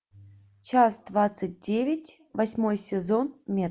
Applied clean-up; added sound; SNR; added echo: none; none; none; none.